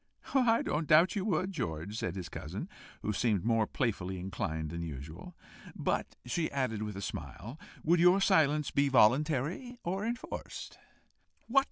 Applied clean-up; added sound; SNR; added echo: none; none; none; none.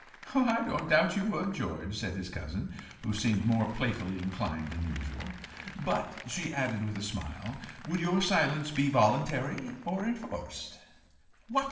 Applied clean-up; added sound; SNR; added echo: none; Applause; 18 dB; reverberation time 0.9 s.